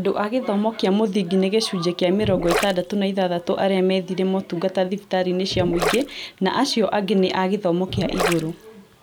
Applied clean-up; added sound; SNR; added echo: none; Gurgling; 6 dB; none.